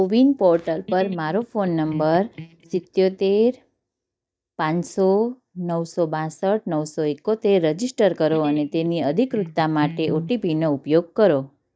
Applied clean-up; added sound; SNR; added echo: neural mask model DeepFilterNet 3.